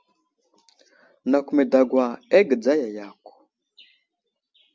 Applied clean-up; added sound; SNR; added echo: none; none; none; none.